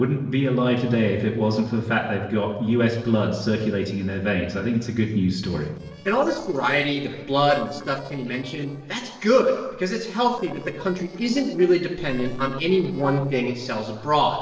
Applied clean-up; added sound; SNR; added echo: neural separator model SepFormer DNS4.